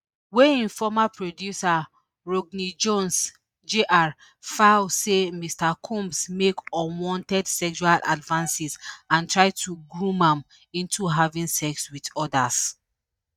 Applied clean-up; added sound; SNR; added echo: neural mask model DeepFilterNet 3.